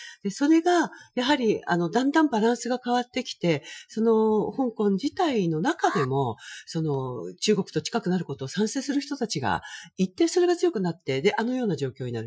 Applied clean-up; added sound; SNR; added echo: classical method Wiener filter.